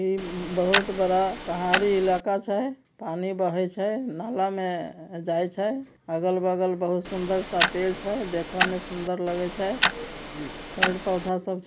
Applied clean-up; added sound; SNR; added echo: none; Tick-tock; 2 dB; none.